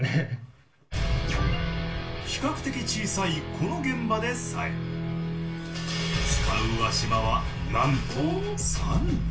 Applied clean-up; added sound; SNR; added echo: none; Bowed string instrument; 19 dB; reverberation time 0.3 s.